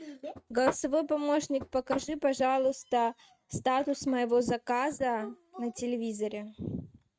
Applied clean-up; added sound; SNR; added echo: neural mask model RNNoise.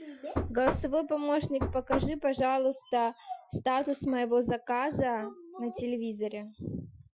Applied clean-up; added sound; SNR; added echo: classical method Wiener filter.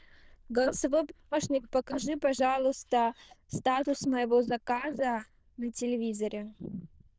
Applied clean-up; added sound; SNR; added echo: neural diffusion model UNIVERSE++.